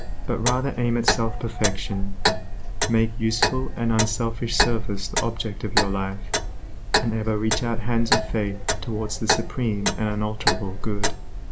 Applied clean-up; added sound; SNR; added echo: none; Clock; -2 dB; none.